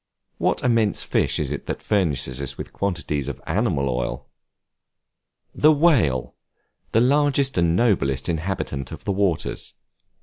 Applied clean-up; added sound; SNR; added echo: none; none; none; none.